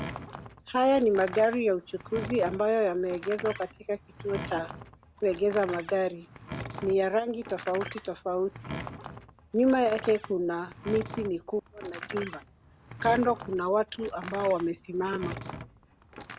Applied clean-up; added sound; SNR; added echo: none; Door; 12 dB; none.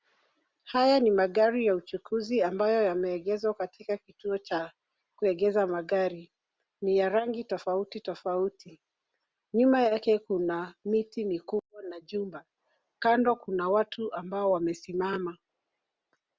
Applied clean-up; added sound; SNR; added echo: none; none; none; none.